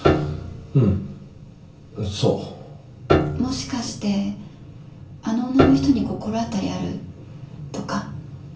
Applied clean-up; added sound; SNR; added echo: none; Piano; 2 dB; reverberation time 0.3 s.